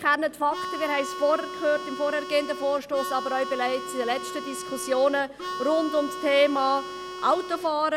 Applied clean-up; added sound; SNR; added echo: none; Harmonica; 9 dB; none.